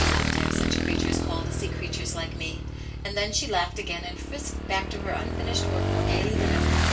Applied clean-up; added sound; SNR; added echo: none; Motorcycle / Engine; -5 dB; reverberation time 0.3 s.